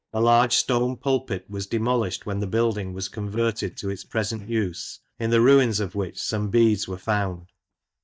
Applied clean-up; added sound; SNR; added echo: neural mask model DeepFilterNet 3.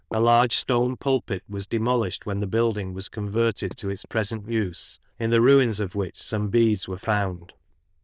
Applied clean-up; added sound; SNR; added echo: neural diffusion model UNIVERSE++.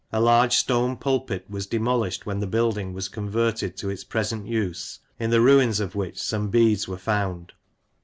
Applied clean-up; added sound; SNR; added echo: none; none; none; none.